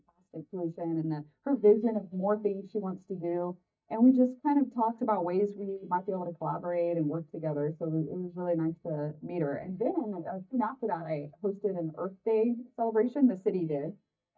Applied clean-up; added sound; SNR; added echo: neural mask model DeepFilterNet 3.